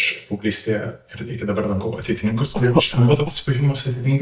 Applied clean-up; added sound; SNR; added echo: neural mask model DeepFilterNet 3.